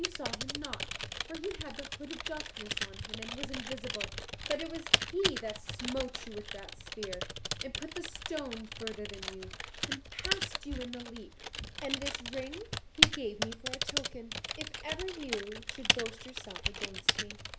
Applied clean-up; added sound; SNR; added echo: none; Typing; -5 dB; none.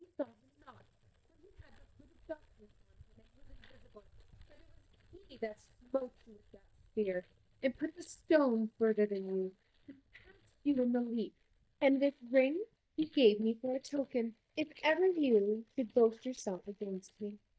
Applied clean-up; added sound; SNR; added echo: neural mask model DeepFilterNet 3.